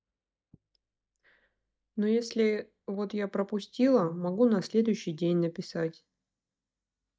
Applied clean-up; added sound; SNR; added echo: neural mask model DeepFilterNet 3.